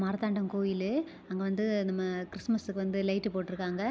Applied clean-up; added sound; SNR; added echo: none; none; none; none.